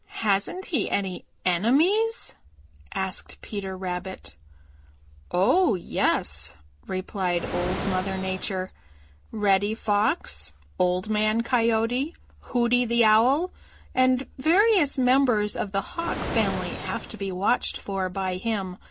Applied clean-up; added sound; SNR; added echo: none; Animal; -3 dB; none.